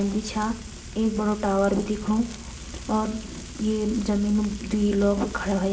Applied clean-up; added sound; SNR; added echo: none; Frying (food); 12 dB; reverberation time 1.1 s.